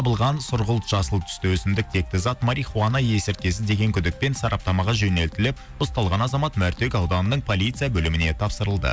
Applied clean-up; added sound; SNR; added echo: none; none; none; none.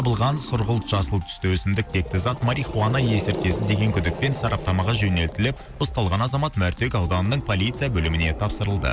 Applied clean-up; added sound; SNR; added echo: none; Growling; 12 dB; none.